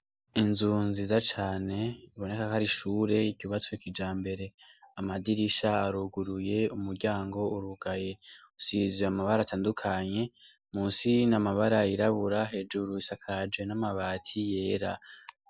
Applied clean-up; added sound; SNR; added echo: none; none; none; none.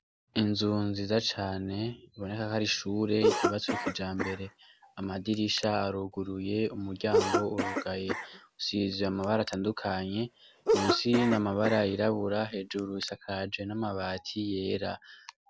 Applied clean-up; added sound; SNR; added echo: none; Cough; 3 dB; none.